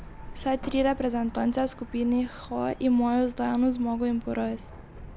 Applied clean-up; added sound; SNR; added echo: none; Truck; 15 dB; none.